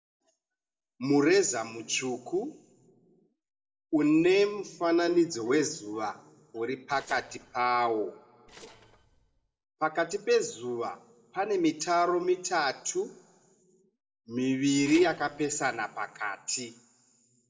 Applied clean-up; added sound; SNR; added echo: neural separator model SepFormer DNS4.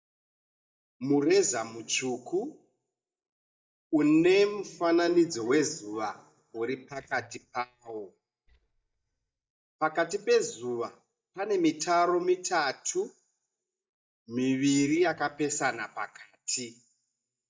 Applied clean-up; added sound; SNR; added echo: neural mask model DeepFilterNet 3.